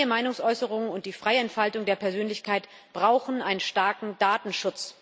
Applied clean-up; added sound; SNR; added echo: none; none; none; none.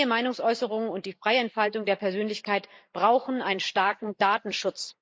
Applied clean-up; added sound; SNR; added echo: neural mask model Resemble Enhance denoiser.